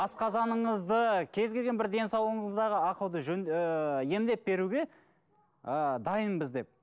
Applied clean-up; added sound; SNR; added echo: none; none; none; none.